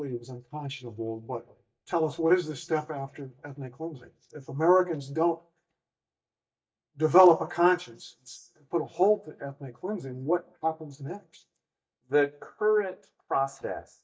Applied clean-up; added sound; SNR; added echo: neural mask model DeepFilterNet 3.